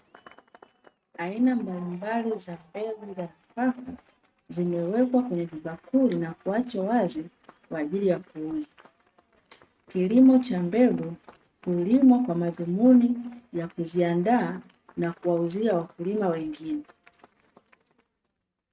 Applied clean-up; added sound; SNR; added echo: neural mask model RNNoise.